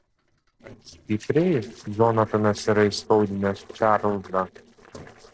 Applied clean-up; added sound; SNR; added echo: neural separator model SepFormer DNS4.